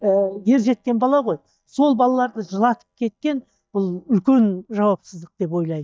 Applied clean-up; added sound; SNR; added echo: neural mask model DeepFilterNet 3.